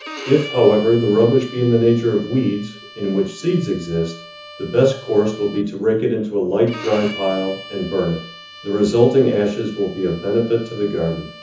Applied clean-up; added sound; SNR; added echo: none; Bowed string instrument; 18 dB; reverberation time 0.6 s.